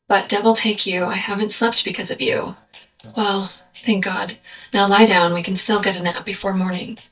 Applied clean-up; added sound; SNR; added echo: neural mask model DeepFilterNet 3.